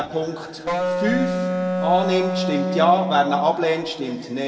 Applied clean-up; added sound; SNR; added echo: none; Wind instrument, woodwind instrument; 2 dB; reverberation time 1.6 s.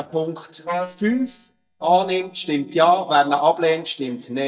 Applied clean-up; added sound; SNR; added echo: neural mask model DeepFilterNet 3.